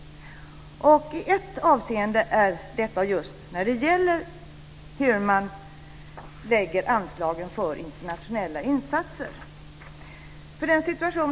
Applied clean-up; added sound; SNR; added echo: none; none; none; none.